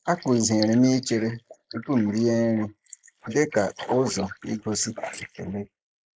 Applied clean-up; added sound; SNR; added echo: neural mask model Resemble Enhance denoiser.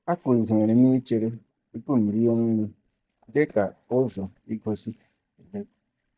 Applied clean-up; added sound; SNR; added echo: neural mask model DeepFilterNet 3.